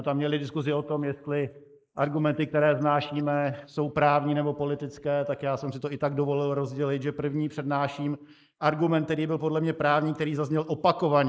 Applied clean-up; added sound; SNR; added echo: neural mask model Resemble Enhance denoiser.